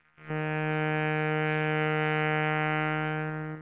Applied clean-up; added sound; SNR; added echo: neural separator model SepFormer WHAMR!.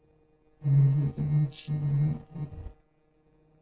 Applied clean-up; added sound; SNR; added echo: neural separator model SepFormer DNS4.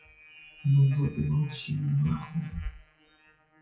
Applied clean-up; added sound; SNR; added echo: classical method WPE with log-MMSE.